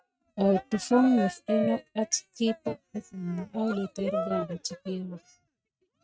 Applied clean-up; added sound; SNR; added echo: neural mask model RNNoise.